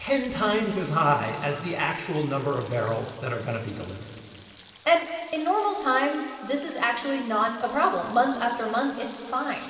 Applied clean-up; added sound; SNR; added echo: none; Frying (food); 19 dB; reverberation time 2.5 s.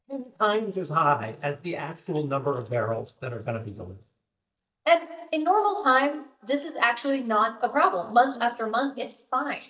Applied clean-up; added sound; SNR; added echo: neural mask model DeepFilterNet 3.